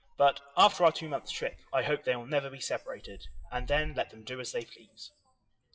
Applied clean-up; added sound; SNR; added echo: classical method WPE with log-MMSE.